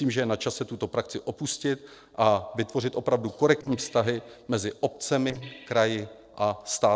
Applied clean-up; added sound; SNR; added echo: neural separator model SepFormer DNS4.